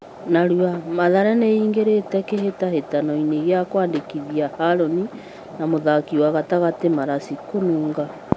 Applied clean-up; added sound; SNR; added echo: none; none; none; none.